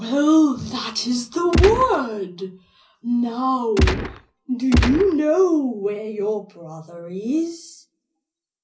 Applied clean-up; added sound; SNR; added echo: none; Gunshot, gunfire; 0 dB; reverberation time 0.5 s.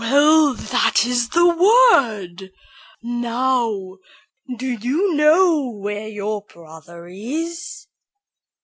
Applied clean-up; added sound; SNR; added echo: none; none; none; none.